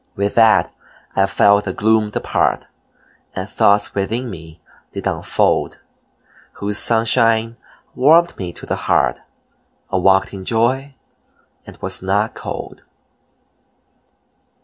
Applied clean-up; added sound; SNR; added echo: none; none; none; none.